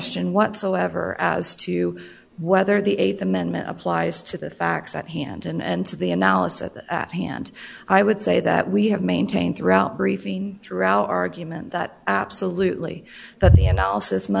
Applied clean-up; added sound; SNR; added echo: none; none; none; none.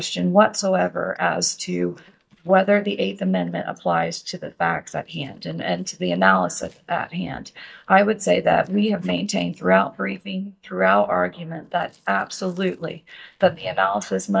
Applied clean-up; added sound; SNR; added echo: neural mask model DeepFilterNet 3.